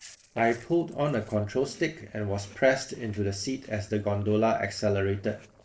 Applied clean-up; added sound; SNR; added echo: neural separator model SepFormer DNS4.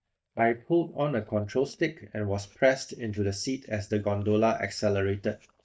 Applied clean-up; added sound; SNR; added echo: neural mask model DeepFilterNet 3.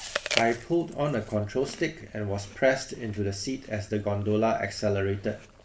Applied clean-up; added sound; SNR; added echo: none; Chewing, mastication; 11 dB; reverberation time 0.4 s.